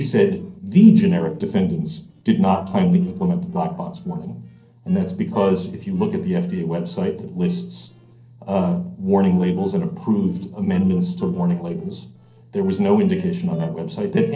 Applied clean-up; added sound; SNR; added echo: neural separator model SepFormer DNS4.